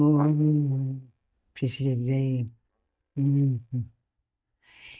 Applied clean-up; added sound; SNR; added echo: neural mask model DeepFilterNet 3.